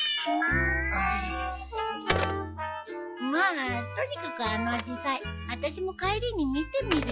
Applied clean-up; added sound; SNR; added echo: classical method log-MMSE.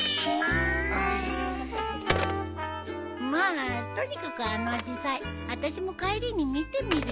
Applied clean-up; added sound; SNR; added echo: none; Telephone; 12 dB; none.